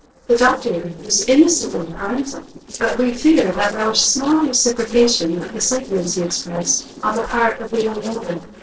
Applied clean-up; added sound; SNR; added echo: neural separator model SepFormer DNS4.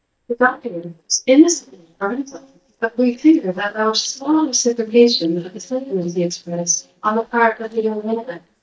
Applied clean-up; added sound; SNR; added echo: neural mask model DeepFilterNet 3.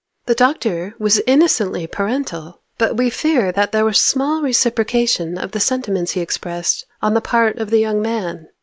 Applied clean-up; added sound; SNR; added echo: none; none; none; none.